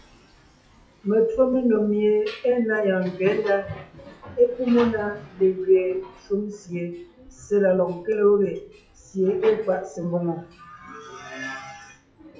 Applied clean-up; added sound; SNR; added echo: classical method WPE with log-MMSE.